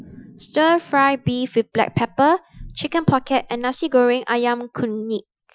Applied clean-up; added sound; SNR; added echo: classical method Wiener filter.